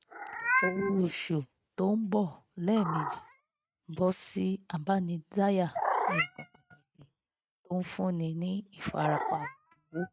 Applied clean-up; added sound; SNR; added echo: neural mask model RNNoise.